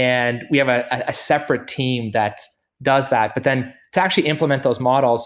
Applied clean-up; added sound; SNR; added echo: none; none; none; none.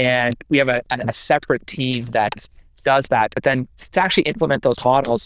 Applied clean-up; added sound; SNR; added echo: neural diffusion model UNIVERSE++.